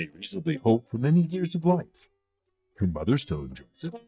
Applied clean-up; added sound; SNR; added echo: neural mask model DeepFilterNet 3.